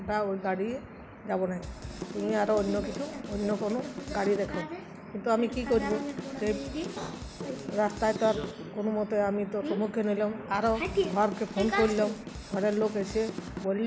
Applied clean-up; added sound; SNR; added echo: none; Drum / Drum kit; 11 dB; none.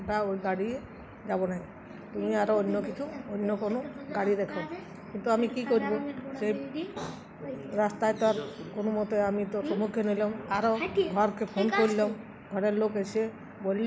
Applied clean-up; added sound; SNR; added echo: none; none; none; none.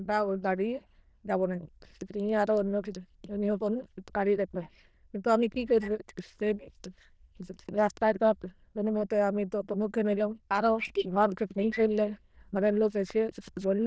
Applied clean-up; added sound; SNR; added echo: neural diffusion model UNIVERSE++.